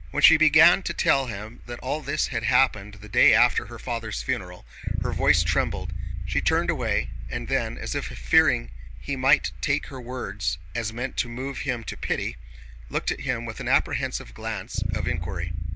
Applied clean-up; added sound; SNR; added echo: none; Bass guitar; 5 dB; none.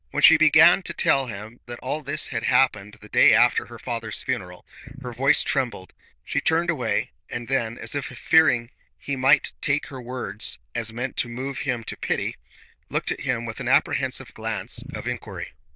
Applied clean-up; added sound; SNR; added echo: neural diffusion model UNIVERSE++.